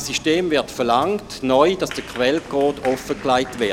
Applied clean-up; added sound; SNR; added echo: none; Applause; 17 dB; none.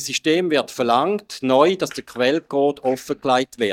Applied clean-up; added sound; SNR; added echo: neural mask model DeepFilterNet 3.